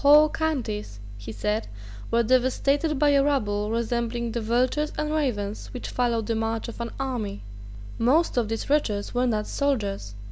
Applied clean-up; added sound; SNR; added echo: none; none; none; none.